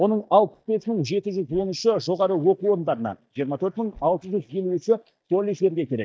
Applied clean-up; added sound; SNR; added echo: neural mask model DeepFilterNet 3.